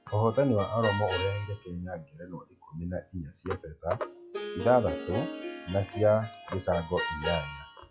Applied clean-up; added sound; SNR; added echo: classical method WPE with log-MMSE.